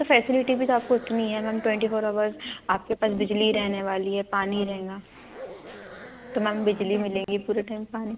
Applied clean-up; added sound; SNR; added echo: none; Zipper (clothing); 19 dB; none.